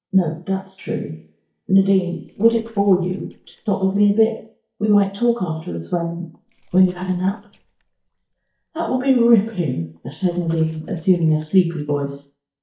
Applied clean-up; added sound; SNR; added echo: neural mask model DeepFilterNet 3.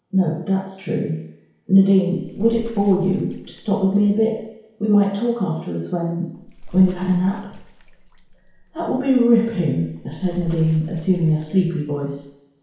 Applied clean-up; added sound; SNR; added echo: none; Bathtub (filling or washing) / Water / Splash, splatter; 17 dB; reverberation time 1.0 s.